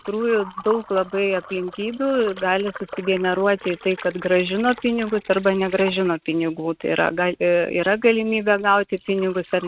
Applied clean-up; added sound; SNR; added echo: neural mask model RNNoise.